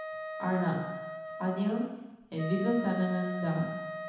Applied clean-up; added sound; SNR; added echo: none; Wind instrument, woodwind instrument; 8 dB; reverberation time 1.1 s.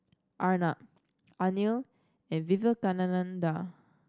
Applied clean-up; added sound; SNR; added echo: none; none; none; none.